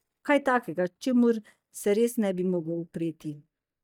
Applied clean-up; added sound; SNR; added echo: neural mask model DeepFilterNet 3.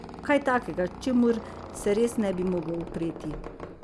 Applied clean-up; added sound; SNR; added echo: none; Squeak; 13 dB; none.